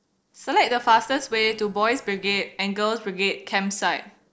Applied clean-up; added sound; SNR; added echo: neural separator model SepFormer DNS4.